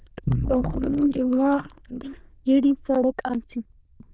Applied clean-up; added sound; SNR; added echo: neural diffusion model UNIVERSE++.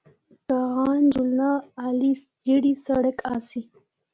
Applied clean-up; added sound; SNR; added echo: none; none; none; none.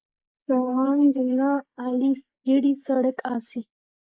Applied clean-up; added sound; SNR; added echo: neural mask model Resemble Enhance denoiser.